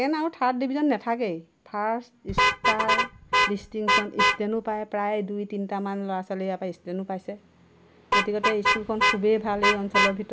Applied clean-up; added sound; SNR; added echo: none; Vehicle horn, car horn, honking; 0 dB; none.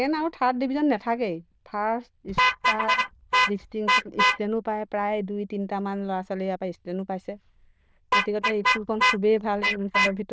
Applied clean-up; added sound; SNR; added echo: neural diffusion model UNIVERSE++.